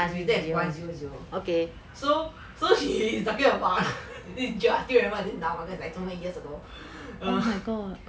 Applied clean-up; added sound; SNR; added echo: none; none; none; none.